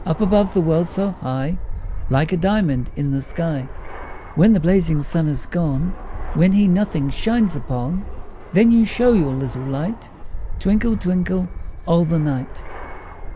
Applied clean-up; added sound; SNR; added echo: none; Fixed-wing aircraft, airplane; 9 dB; none.